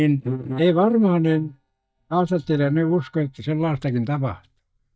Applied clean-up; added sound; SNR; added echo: neural mask model DeepFilterNet 3.